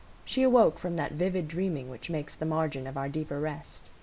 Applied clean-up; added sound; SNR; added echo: none; none; none; none.